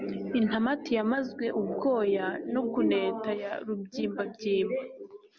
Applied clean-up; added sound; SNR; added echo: none; none; none; none.